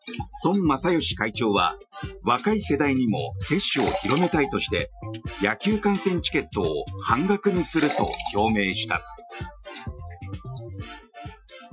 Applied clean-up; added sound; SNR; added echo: classical method Wiener filter.